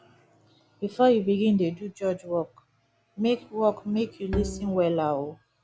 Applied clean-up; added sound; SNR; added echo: none; Bowed string instrument; 7 dB; none.